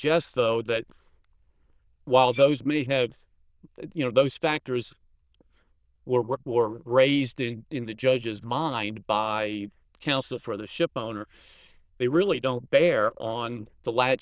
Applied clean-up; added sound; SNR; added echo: neural diffusion model UNIVERSE++.